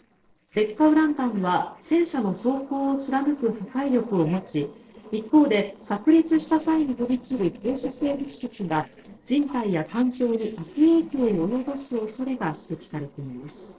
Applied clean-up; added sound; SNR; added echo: neural separator model SepFormer DNS4.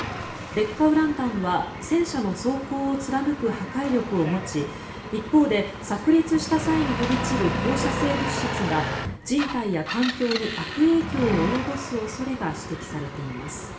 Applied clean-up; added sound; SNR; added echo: none; Engine; 6 dB; reverberation time 0.6 s.